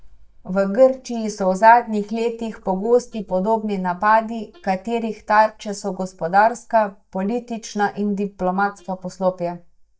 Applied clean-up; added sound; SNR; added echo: neural mask model DeepFilterNet 3.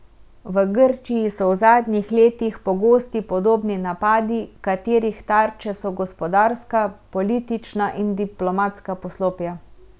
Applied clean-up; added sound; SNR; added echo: none; none; none; none.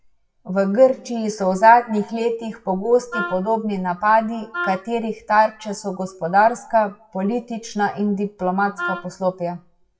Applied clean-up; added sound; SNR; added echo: classical method WPE with log-MMSE.